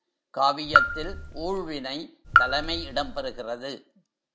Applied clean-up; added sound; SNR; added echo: none; Raindrop / Drip; -5 dB; none.